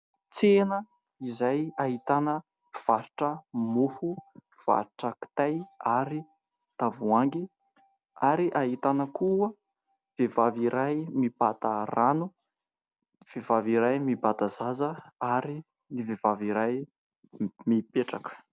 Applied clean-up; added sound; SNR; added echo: none; none; none; none.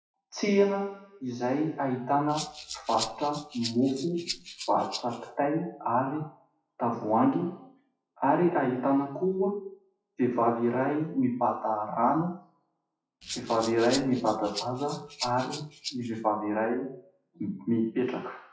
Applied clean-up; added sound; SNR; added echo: classical method WPE with log-MMSE.